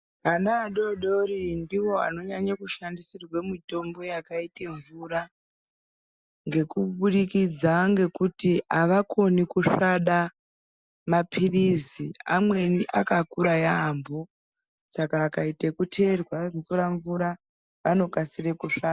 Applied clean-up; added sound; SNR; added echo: none; none; none; none.